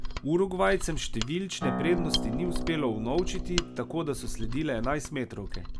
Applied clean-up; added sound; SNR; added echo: none; Mechanisms + Acoustic guitar; 3 dB; none.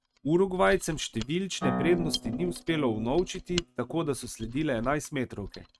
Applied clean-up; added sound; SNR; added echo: neural mask model RNNoise.